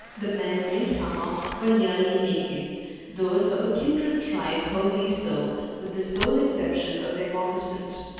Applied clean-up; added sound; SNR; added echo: none; Camera; 15 dB; reverberation time 2.1 s.